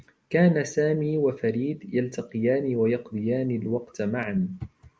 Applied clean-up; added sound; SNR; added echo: none; none; none; none.